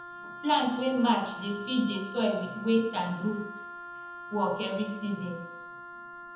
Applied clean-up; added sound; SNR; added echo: none; Wind instrument, woodwind instrument; 12 dB; reverberation time 1.0 s.